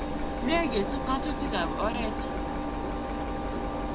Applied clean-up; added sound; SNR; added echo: none; Engine; -3 dB; none.